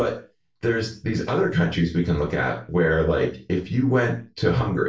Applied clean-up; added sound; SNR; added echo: none; none; none; reverberation time 0.3 s.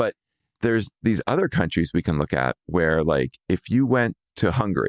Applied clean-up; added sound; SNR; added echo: none; none; none; none.